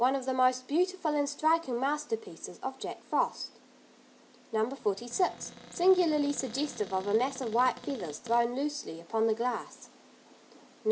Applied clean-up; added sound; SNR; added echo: none; Cupboard open or close; 18 dB; none.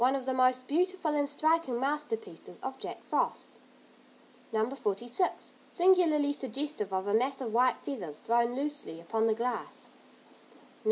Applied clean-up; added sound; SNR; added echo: none; none; none; none.